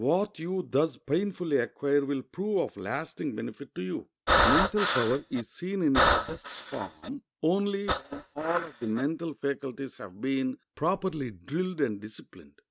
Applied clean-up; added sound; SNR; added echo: neural mask model RNNoise.